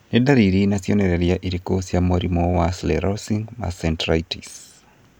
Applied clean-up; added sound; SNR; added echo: none; none; none; none.